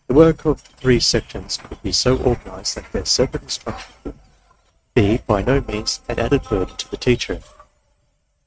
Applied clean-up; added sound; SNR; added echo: neural mask model RNNoise.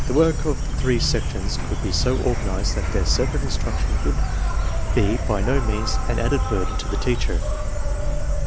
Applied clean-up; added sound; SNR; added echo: none; Insect; -5 dB; none.